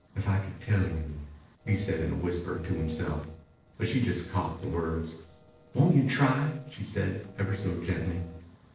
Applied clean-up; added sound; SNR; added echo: neural separator model SepFormer DNS4.